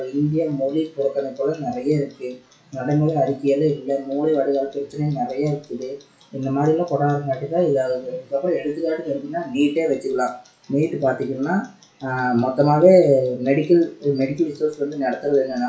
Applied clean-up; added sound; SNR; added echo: classical method WPE with log-MMSE.